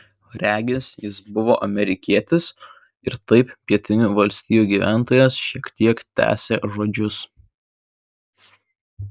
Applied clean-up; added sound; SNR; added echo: none; none; none; none.